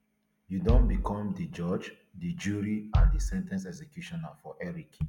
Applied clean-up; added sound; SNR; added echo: none; Bass drum; -5 dB; none.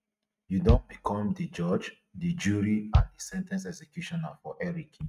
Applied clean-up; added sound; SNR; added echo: neural mask model RNNoise.